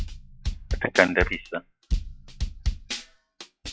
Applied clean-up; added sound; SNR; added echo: classical method log-MMSE.